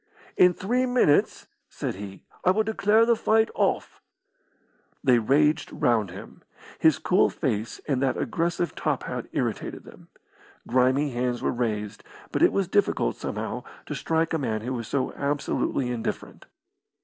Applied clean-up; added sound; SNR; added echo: none; none; none; none.